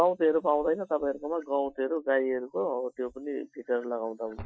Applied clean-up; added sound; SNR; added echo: classical method Wiener filter.